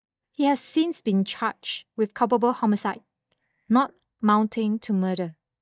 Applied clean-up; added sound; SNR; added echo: neural mask model DeepFilterNet 3.